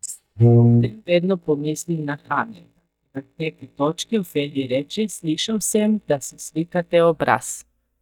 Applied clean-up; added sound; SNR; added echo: neural mask model DeepFilterNet 3.